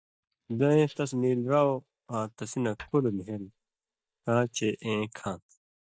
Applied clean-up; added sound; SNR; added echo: neural mask model DeepFilterNet 3.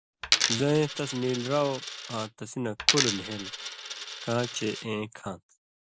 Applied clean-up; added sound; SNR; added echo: none; Coin (dropping); 1 dB; none.